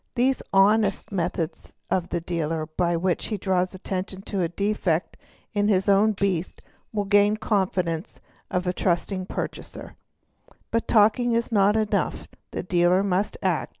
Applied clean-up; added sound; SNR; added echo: none; Tambourine; 11 dB; none.